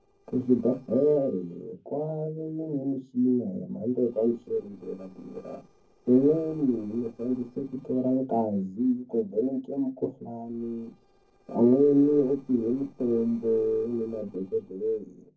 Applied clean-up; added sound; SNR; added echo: neural separator model SepFormer DNS4.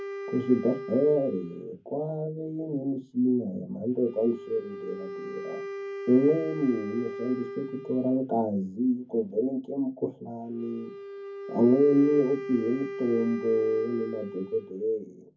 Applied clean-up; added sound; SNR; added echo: none; Wind instrument, woodwind instrument; 12 dB; reverberation time 0.3 s.